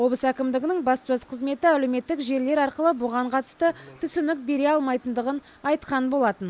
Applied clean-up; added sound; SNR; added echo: none; none; none; none.